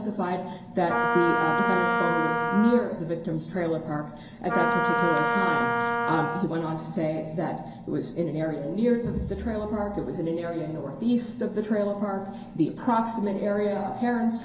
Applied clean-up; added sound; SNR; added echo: none; Wind instrument, woodwind instrument; 0 dB; reverberation time 0.3 s.